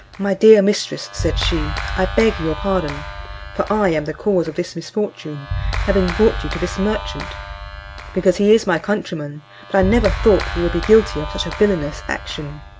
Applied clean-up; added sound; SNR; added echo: none; Clapping; 8 dB; none.